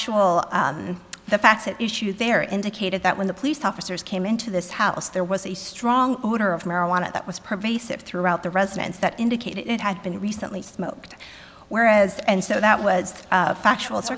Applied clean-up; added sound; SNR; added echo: none; none; none; none.